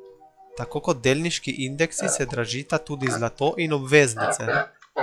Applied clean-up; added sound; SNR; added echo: classical method log-MMSE.